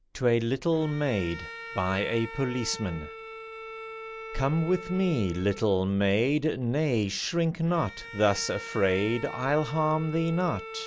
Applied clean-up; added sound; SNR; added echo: none; Bowed string instrument; 14 dB; none.